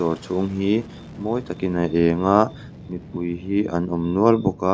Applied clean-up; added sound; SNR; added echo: none; Fixed-wing aircraft, airplane; 18 dB; none.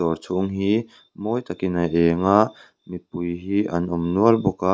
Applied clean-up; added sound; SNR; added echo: none; none; none; none.